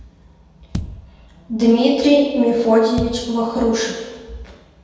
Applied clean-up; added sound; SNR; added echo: none; Bass drum; 14 dB; reverberation time 1.1 s.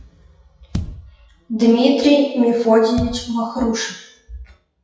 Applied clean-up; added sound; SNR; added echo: classical method WPE with log-MMSE.